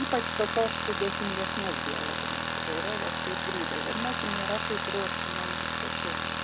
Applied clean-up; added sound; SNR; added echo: none; Tools; -5 dB; none.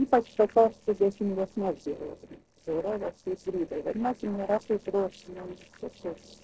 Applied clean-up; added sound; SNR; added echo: neural separator model SepFormer DNS4.